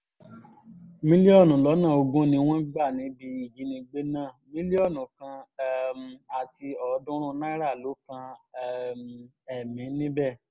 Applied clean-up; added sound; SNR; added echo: none; none; none; none.